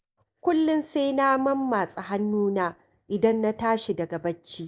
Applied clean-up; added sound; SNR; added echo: neural mask model DeepFilterNet 3.